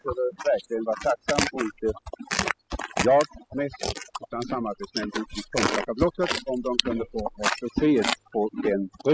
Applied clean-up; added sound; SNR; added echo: classical method spectral subtraction.